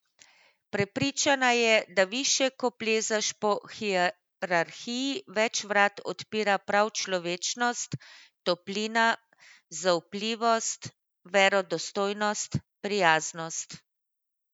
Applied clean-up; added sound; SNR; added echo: none; none; none; none.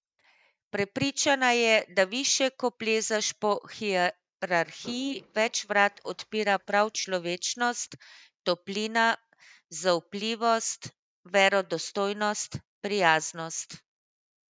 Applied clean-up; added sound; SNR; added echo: neural mask model DeepFilterNet 3.